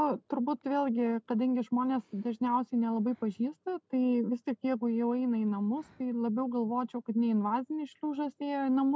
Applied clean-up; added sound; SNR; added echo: none; none; none; none.